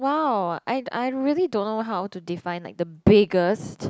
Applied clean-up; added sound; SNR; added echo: none; none; none; none.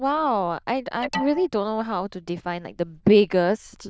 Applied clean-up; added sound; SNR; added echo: neural diffusion model UNIVERSE++.